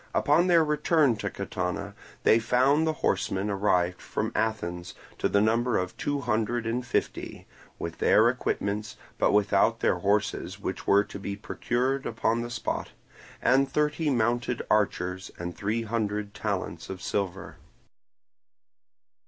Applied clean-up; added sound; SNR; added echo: none; none; none; none.